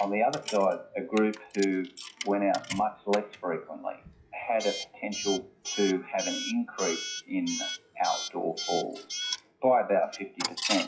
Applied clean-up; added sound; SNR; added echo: classical method WPE with log-MMSE.